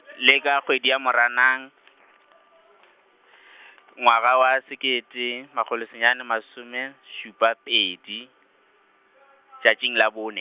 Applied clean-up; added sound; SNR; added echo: none; none; none; none.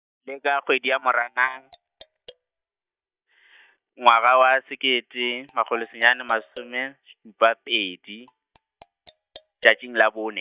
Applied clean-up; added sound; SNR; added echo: neural mask model DeepFilterNet 3.